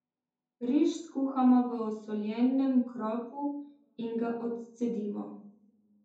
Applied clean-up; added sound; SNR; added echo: none; none; none; reverberation time 0.6 s.